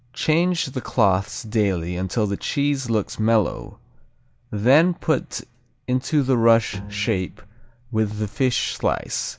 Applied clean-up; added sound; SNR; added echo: none; Bowed string instrument; 16 dB; none.